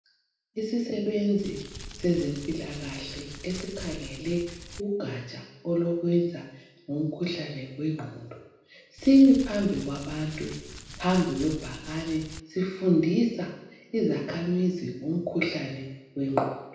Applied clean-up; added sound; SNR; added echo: none; Crumpling, crinkling; 14 dB; reverberation time 0.8 s.